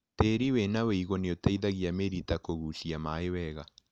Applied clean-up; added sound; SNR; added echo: none; none; none; none.